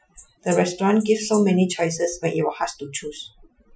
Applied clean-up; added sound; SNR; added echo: classical method Wiener filter.